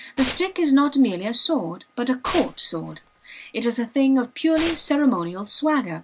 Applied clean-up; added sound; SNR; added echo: none; Tearing; 13 dB; none.